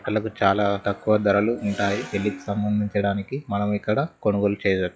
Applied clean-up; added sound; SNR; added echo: classical method log-MMSE.